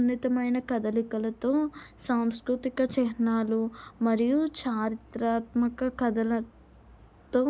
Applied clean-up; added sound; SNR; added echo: none; none; none; none.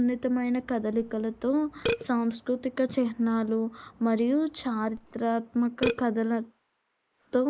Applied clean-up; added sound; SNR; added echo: neural mask model Resemble Enhance denoiser.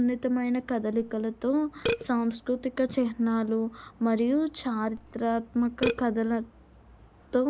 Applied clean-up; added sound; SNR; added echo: none; Burping, eructation; 12 dB; none.